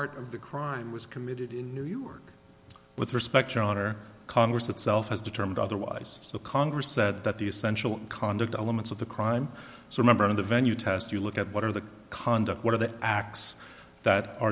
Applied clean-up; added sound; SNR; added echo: none; none; none; none.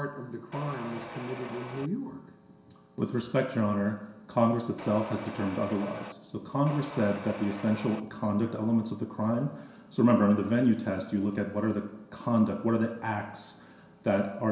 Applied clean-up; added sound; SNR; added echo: none; Mechanisms; 12 dB; reverberation time 0.7 s.